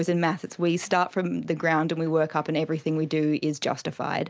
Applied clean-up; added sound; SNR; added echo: none; none; none; none.